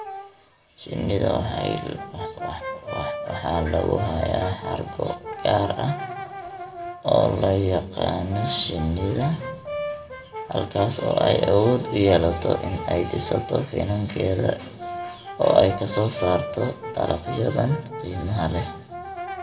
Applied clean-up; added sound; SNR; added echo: none; Brass instrument; 11 dB; reverberation time 0.7 s.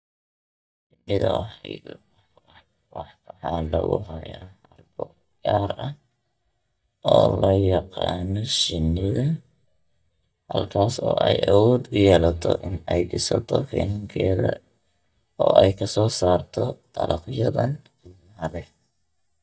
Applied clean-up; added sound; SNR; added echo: neural mask model DeepFilterNet 3.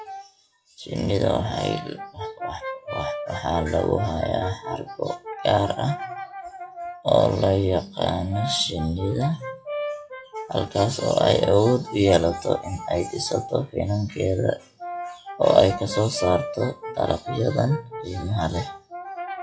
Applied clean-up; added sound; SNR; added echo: classical method WPE with log-MMSE.